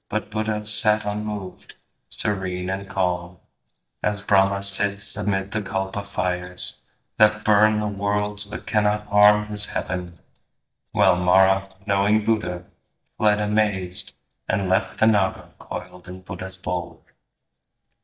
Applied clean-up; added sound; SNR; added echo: neural mask model DeepFilterNet 3.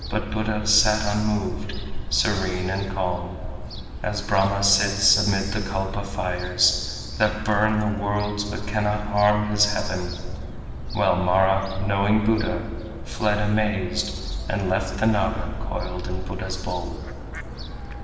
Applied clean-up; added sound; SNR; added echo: none; Gull, seagull / Fowl; 6 dB; reverberation time 1.7 s.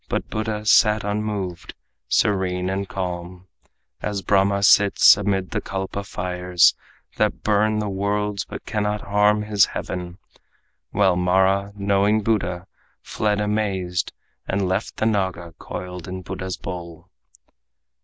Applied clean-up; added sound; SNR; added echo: none; none; none; none.